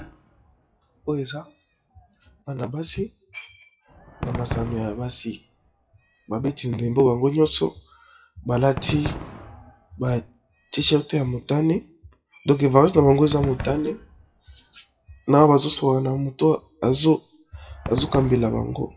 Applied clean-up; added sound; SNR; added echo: classical method WPE with log-MMSE.